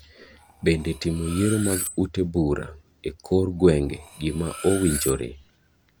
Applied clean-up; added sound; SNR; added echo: none; Cutlery, silverware; 11 dB; none.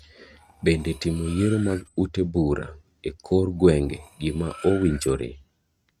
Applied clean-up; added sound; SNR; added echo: neural mask model RNNoise.